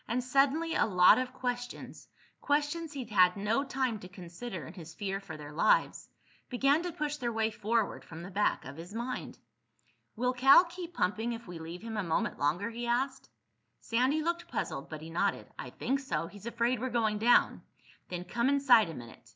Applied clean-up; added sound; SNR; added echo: none; none; none; none.